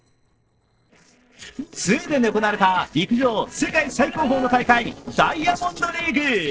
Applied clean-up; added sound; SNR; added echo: neural separator model SepFormer DNS4.